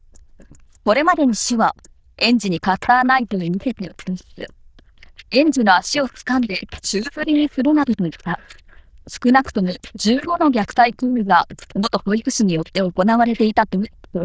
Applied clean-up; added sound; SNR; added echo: neural diffusion model UNIVERSE++.